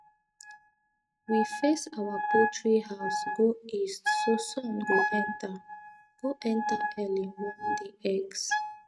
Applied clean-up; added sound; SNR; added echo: neural mask model RNNoise.